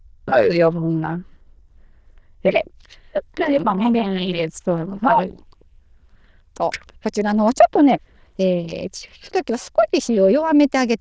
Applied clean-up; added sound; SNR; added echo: neural diffusion model UNIVERSE++.